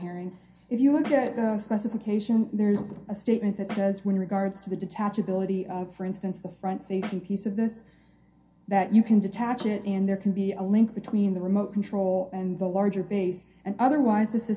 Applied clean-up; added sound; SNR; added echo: none; Snare drum; 16 dB; reverberation time 0.3 s.